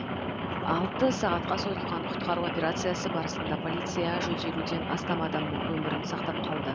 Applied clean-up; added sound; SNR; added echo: none; Rain; 0 dB; none.